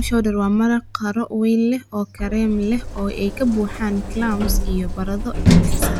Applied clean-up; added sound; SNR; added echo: none; Sliding door; 1 dB; none.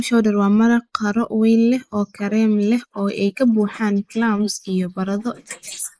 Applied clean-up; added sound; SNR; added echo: neural mask model Resemble Enhance denoiser.